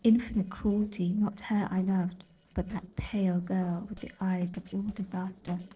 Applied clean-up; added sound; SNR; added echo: neural separator model SepFormer DNS4.